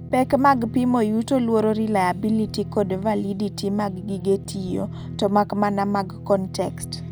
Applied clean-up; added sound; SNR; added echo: none; Guitar; 12 dB; none.